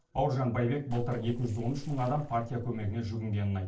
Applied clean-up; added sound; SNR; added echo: neural separator model SepFormer DNS4.